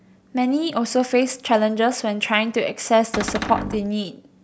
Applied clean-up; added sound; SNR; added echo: none; Cupboard open or close; 6 dB; none.